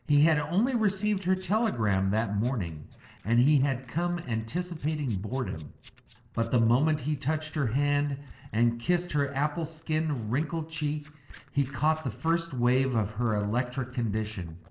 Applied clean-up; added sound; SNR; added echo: neural separator model SepFormer DNS4.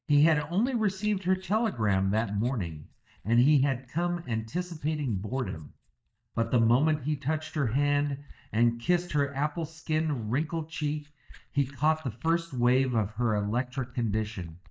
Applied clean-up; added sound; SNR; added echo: neural mask model DeepFilterNet 3.